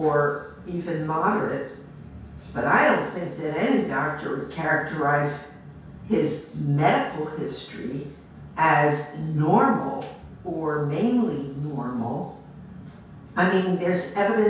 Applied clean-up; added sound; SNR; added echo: none; none; none; reverberation time 0.5 s.